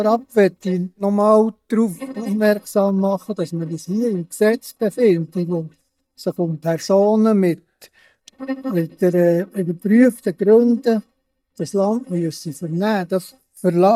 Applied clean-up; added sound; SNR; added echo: neural mask model DeepFilterNet 3.